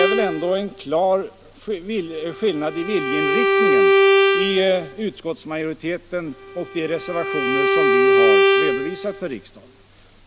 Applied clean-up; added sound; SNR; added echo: none; Bowed string instrument; -4 dB; none.